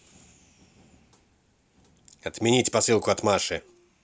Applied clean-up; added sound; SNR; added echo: none; none; none; none.